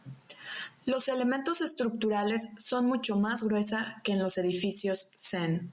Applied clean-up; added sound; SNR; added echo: none; none; none; none.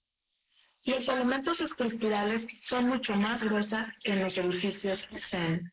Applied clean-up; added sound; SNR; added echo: neural mask model Resemble Enhance denoiser.